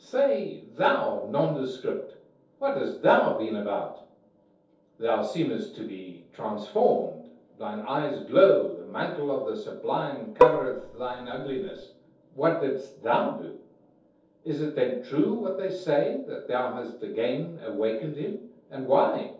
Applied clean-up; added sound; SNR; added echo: neural separator model SepFormer DNS4.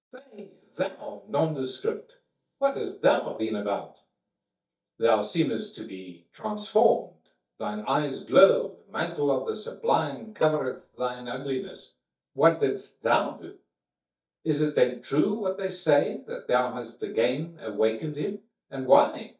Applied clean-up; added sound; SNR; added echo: neural mask model DeepFilterNet 3.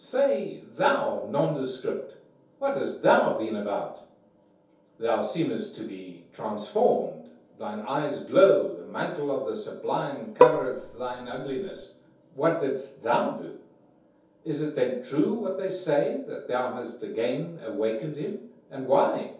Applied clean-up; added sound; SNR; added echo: none; Bowed string instrument; -3 dB; reverberation time 0.6 s.